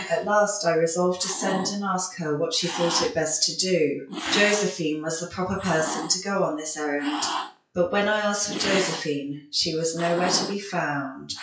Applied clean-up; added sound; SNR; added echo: classical method WPE with log-MMSE.